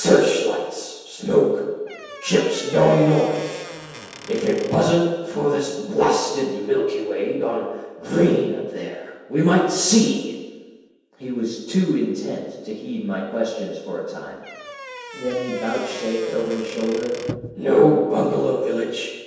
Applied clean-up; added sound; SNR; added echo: none; Squeak / Wood; 14 dB; reverberation time 1.2 s.